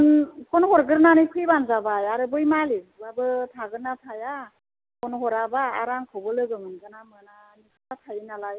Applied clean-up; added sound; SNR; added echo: none; none; none; none.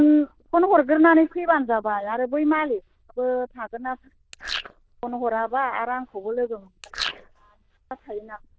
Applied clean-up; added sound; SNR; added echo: neural diffusion model UNIVERSE++.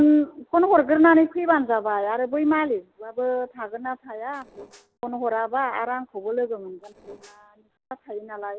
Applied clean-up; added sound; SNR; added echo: neural separator model SepFormer DNS4.